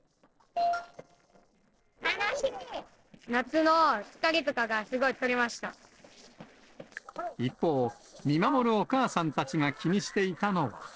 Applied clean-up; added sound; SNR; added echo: neural separator model SepFormer DNS4.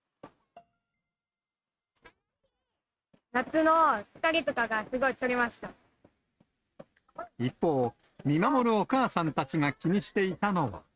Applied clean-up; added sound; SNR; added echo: neural mask model RNNoise.